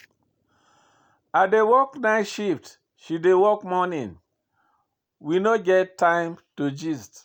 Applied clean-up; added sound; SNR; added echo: none; none; none; none.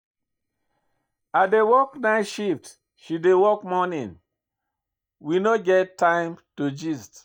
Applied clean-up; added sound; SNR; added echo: neural mask model DeepFilterNet 3.